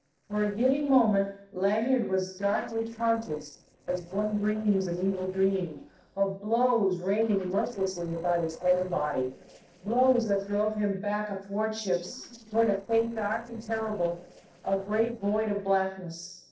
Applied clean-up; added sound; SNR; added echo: neural separator model SepFormer DNS4.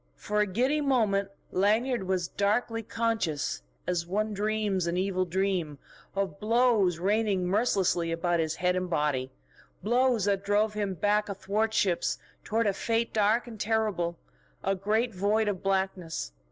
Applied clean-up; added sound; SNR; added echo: none; none; none; none.